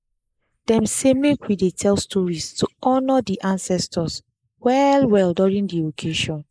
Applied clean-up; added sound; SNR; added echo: neural mask model Resemble Enhance denoiser.